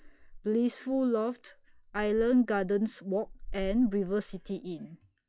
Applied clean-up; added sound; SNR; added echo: classical method log-MMSE.